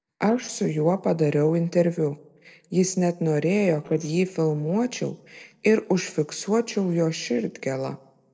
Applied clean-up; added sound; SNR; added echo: neural separator model SepFormer DNS4.